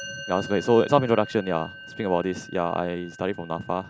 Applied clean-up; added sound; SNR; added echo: none; Musical instrument; 16 dB; none.